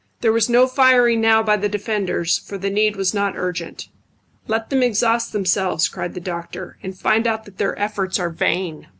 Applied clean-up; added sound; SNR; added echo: none; none; none; none.